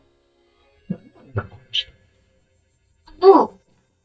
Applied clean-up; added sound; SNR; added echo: neural mask model DeepFilterNet 3.